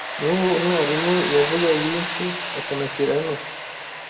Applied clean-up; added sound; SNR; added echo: none; Tools; 4 dB; reverberation time 1.1 s.